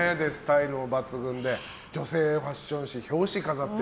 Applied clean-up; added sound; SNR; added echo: none; none; none; none.